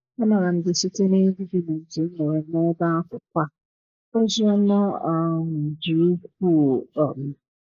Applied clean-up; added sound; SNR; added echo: neural mask model Resemble Enhance denoiser.